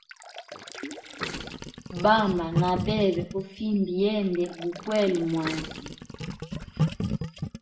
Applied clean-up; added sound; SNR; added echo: none; Gurgling; 5 dB; reverberation time 0.8 s.